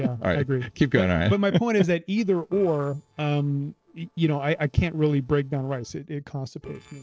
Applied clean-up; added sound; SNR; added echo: neural separator model SepFormer DNS4.